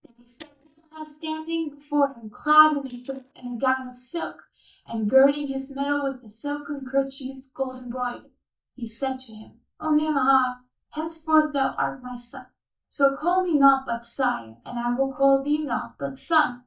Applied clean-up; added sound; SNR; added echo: neural mask model DeepFilterNet 3.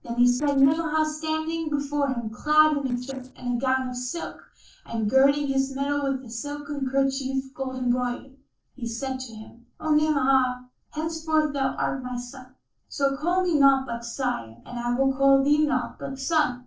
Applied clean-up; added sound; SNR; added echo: neural separator model SepFormer DNS4.